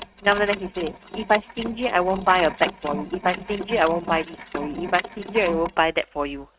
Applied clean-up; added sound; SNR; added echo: neural mask model RNNoise.